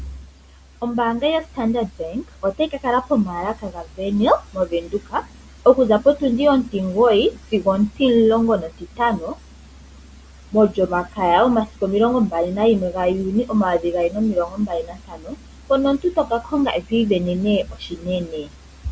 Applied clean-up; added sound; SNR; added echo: none; none; none; none.